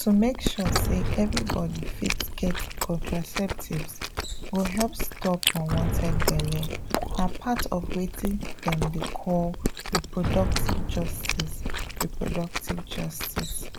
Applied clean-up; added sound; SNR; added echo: none; Chewing, mastication + Boom; -1 dB; none.